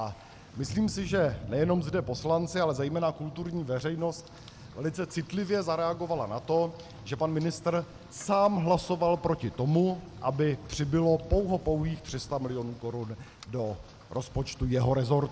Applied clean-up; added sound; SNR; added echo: none; Rain; 16 dB; none.